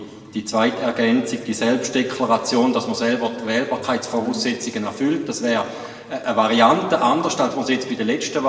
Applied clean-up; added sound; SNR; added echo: none; none; none; reverberation time 1.3 s.